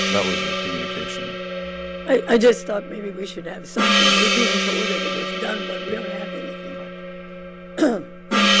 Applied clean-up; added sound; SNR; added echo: none; Gong; -2 dB; none.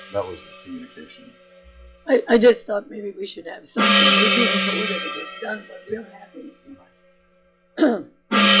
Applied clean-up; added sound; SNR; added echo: classical method log-MMSE.